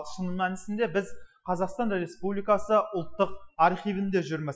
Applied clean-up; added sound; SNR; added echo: classical method Wiener filter.